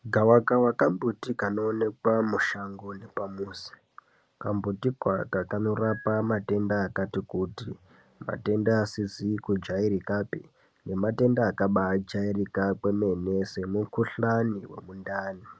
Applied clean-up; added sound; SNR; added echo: none; none; none; none.